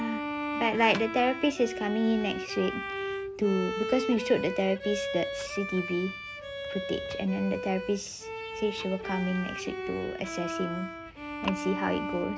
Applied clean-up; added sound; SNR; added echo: none; Bowed string instrument; 5 dB; none.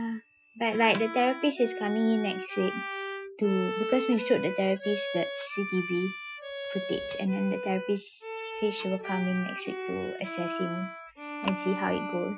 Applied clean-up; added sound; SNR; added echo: classical method Wiener filter.